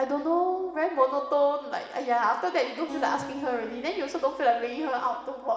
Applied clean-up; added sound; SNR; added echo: none; Acoustic guitar; 18 dB; reverberation time 2.0 s.